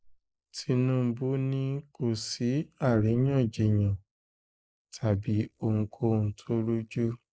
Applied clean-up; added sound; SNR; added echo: neural mask model Resemble Enhance denoiser.